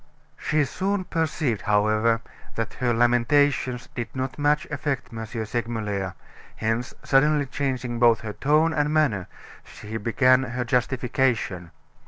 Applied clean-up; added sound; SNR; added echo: none; none; none; none.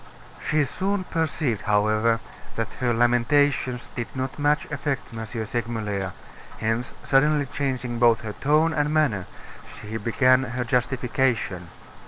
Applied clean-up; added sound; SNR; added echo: none; Rain; 16 dB; none.